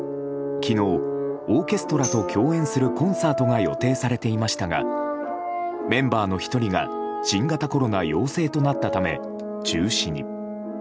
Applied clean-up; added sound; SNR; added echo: none; Tambourine; 14 dB; none.